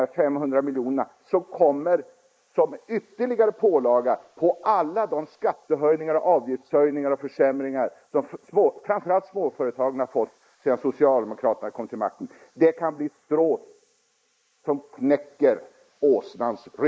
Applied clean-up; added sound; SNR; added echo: neural mask model Resemble Enhance denoiser.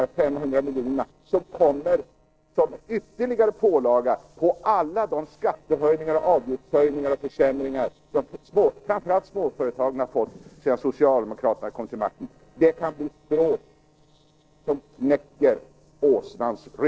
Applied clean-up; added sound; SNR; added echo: neural separator model SepFormer DNS4.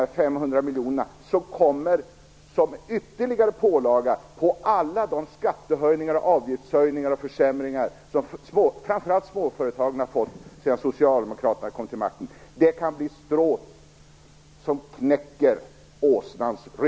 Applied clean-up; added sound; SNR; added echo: none; none; none; none.